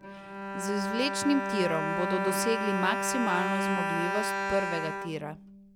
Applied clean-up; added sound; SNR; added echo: none; Bowed string instrument; 1 dB; none.